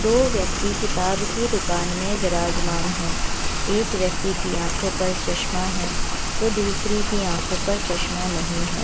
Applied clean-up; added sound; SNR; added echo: none; Rain; -3 dB; none.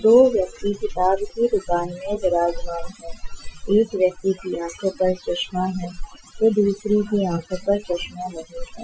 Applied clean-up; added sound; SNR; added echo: classical method Wiener filter.